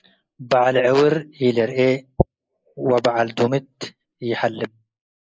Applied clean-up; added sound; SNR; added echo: neural mask model Resemble Enhance denoiser.